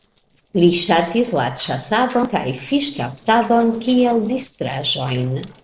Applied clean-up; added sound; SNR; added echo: neural separator model SepFormer DNS4.